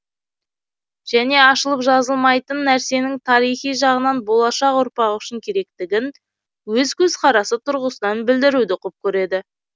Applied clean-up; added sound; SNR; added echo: none; none; none; none.